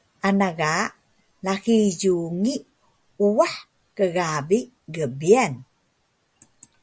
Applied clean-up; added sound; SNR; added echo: none; none; none; none.